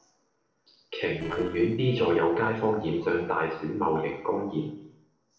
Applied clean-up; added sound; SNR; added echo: neural separator model SepFormer DNS4.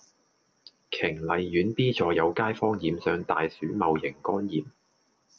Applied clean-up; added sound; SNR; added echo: none; none; none; none.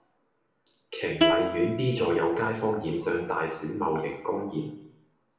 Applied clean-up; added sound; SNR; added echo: none; Plucked string instrument; 1 dB; reverberation time 0.8 s.